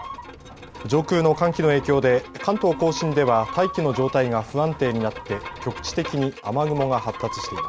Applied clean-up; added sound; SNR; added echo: none; Chicken, rooster + Bowed string instrument; 12 dB; none.